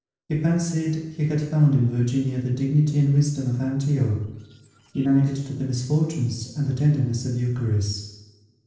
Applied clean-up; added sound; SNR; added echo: neural separator model SepFormer DNS4.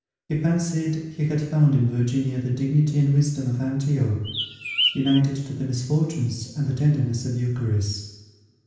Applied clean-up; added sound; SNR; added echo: none; Bird; 4 dB; reverberation time 0.9 s.